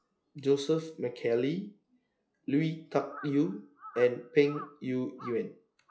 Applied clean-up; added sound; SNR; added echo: classical method log-MMSE.